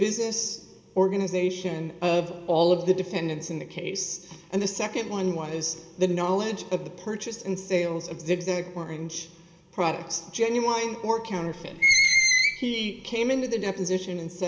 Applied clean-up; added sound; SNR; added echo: none; Screech; -3 dB; reverberation time 0.5 s.